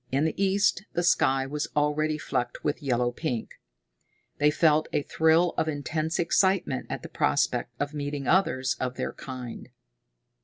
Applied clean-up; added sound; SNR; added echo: none; none; none; none.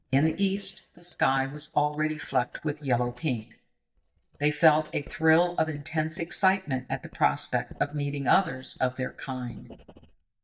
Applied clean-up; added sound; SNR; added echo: neural mask model DeepFilterNet 3.